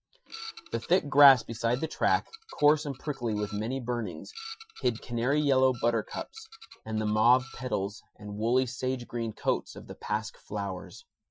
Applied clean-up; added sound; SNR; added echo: classical method Wiener filter.